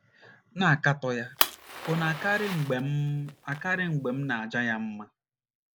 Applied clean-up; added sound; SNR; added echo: none; Fire; 6 dB; none.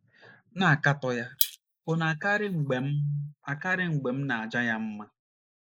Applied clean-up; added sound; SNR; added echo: neural mask model Resemble Enhance denoiser.